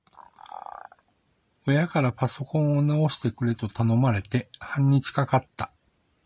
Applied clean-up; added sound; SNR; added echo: none; none; none; none.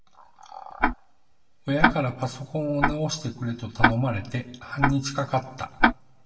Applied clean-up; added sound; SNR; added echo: none; Tick-tock; -1 dB; reverberation time 0.8 s.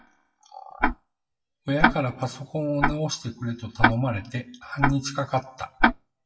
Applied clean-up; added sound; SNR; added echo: classical method WPE with log-MMSE.